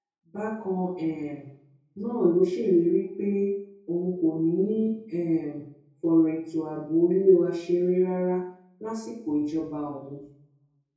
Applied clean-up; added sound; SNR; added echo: none; none; none; reverberation time 0.6 s.